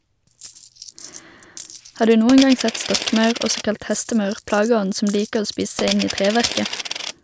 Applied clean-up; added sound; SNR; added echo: none; Coin (dropping); 8 dB; none.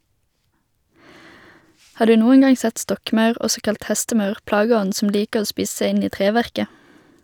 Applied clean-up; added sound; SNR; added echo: none; none; none; none.